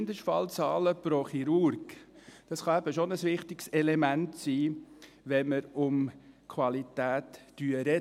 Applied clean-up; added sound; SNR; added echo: none; none; none; none.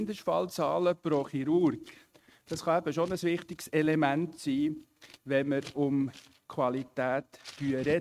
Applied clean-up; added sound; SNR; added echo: neural mask model RNNoise.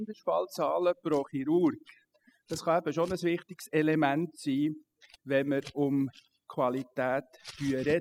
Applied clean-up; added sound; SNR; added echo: classical method spectral subtraction.